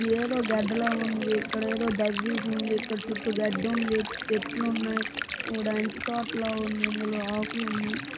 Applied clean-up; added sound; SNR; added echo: none; Stream; 7 dB; none.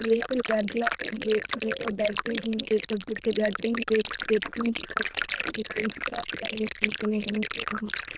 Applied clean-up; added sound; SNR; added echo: neural diffusion model UNIVERSE++.